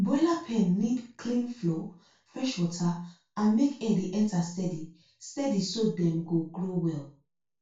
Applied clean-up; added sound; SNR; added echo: none; none; none; reverberation time 0.3 s.